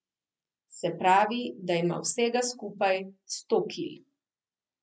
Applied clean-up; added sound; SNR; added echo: none; none; none; none.